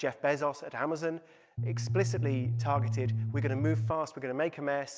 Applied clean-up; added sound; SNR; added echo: none; Bass guitar; -3 dB; none.